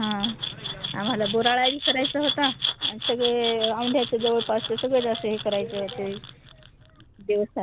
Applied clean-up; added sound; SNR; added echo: none; Glass; 1 dB; none.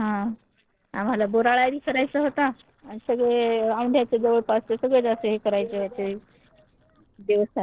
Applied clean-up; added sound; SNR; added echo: neural separator model SepFormer DNS4.